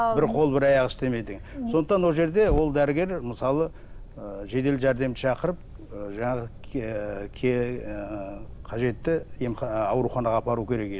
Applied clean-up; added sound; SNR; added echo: none; Fire; 13 dB; none.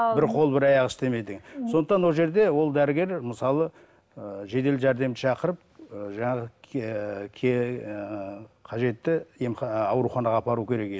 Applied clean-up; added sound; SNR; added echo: none; none; none; none.